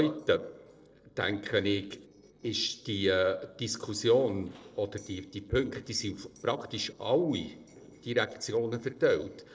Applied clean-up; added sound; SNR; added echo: neural separator model SepFormer DNS4.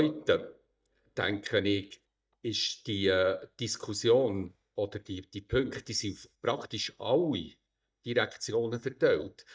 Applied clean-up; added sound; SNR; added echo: neural mask model DeepFilterNet 3.